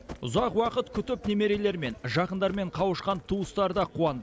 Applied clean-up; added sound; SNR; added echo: none; Run; 18 dB; none.